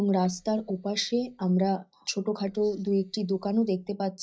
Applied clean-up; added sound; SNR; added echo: neural mask model DeepFilterNet 3.